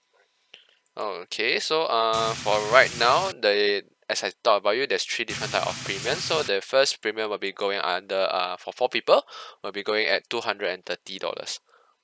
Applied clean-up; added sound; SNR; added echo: none; Rain; 9 dB; none.